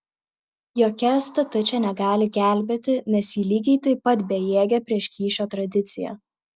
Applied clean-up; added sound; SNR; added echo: none; none; none; none.